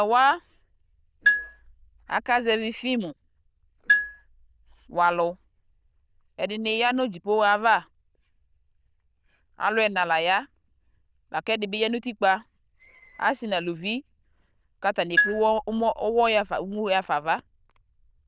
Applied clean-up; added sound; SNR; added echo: neural diffusion model UNIVERSE++.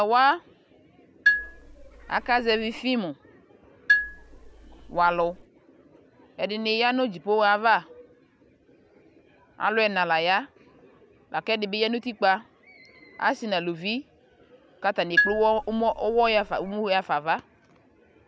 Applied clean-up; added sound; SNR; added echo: none; Marimba, xylophone; 2 dB; none.